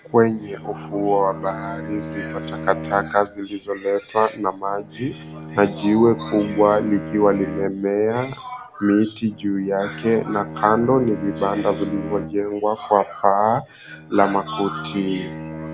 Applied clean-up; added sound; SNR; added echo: none; Bowed string instrument; 12 dB; none.